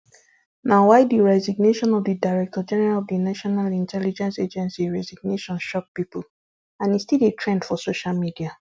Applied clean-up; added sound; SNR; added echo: none; none; none; none.